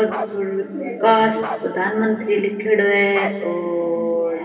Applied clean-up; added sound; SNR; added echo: none; Bark; 14 dB; reverberation time 2.6 s.